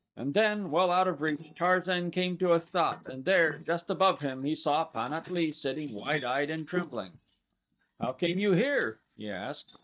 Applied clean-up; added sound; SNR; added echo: neural mask model DeepFilterNet 3.